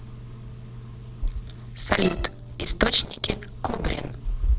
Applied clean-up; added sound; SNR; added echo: neural separator model SepFormer DNS4.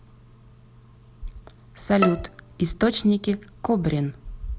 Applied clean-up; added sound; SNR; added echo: none; Bowed string instrument; 7 dB; none.